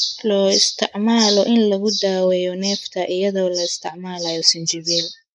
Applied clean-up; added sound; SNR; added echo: neural mask model Resemble Enhance denoiser.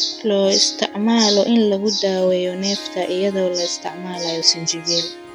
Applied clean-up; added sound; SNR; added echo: none; Harp; 17 dB; none.